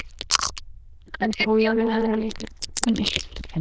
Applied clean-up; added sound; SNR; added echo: neural diffusion model UNIVERSE++.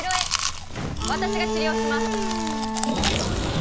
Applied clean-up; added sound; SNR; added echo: none; Bowed string instrument + Chewing, mastication; 0 dB; none.